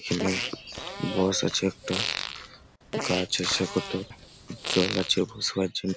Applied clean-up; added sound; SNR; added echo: none; Fart; 6 dB; none.